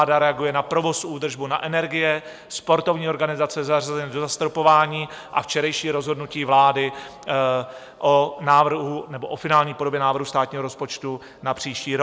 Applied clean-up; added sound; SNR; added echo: none; none; none; none.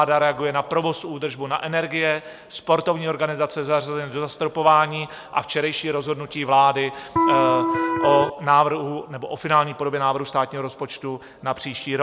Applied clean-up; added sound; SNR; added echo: none; Electric guitar; -2 dB; none.